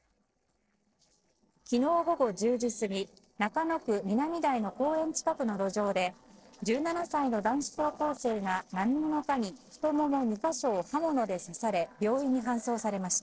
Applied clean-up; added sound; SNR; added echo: neural separator model SepFormer DNS4.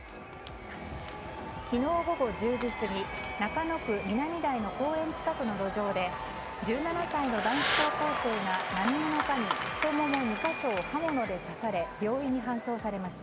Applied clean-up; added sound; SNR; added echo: none; Breathing + Applause / Crowd / Cheering; 4 dB; none.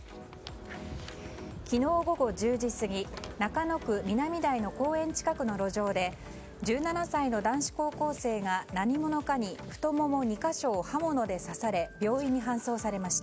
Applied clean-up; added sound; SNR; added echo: none; none; none; none.